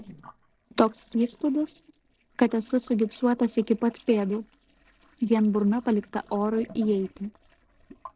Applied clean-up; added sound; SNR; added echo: neural separator model SepFormer DNS4.